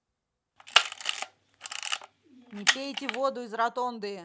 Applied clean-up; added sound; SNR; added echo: none; Camera; -5 dB; none.